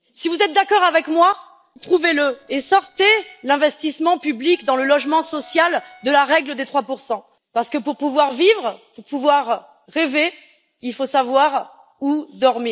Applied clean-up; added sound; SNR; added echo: neural separator model SepFormer DNS4.